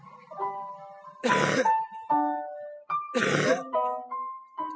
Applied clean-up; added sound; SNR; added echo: classical method spectral subtraction.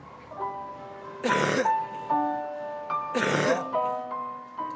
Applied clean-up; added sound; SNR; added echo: none; Cough; -1 dB; none.